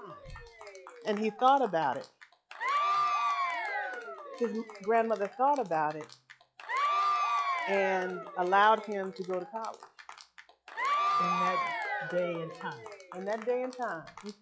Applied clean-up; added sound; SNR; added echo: classical method log-MMSE.